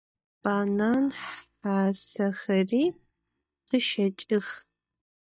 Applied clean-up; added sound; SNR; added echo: neural mask model DeepFilterNet 3.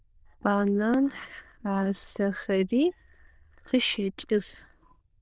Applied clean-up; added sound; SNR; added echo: neural diffusion model UNIVERSE++.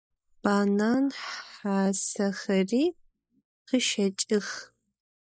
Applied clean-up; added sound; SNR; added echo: neural mask model Resemble Enhance denoiser.